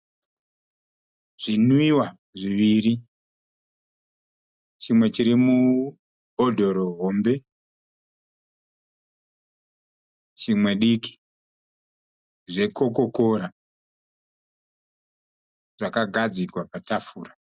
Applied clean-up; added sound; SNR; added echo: none; none; none; none.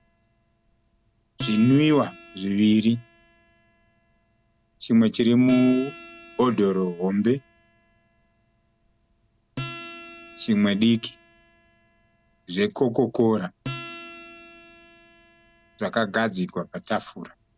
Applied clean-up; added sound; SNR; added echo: none; Acoustic guitar; 18 dB; none.